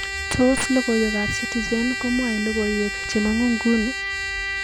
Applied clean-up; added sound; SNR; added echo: none; Trumpet; 5 dB; none.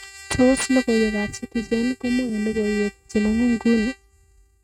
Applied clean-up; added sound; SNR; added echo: neural mask model RNNoise.